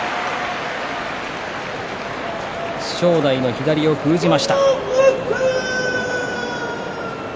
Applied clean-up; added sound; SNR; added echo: none; none; none; none.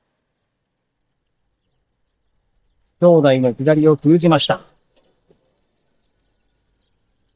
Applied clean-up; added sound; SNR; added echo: neural mask model DeepFilterNet 3.